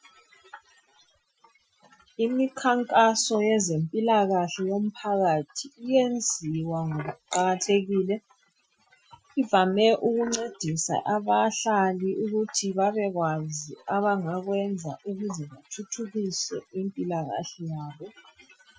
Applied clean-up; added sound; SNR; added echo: classical method Wiener filter.